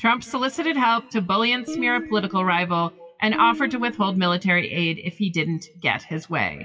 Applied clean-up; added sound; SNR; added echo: classical method WPE with log-MMSE.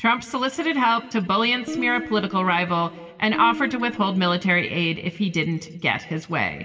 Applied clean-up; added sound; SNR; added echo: none; Guitar; 12 dB; reverberation time 1.3 s.